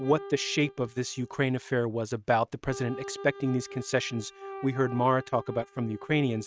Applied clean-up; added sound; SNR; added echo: neural mask model RNNoise.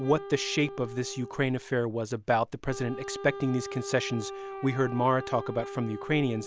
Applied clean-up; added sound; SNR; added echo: none; Wind instrument, woodwind instrument; 11 dB; none.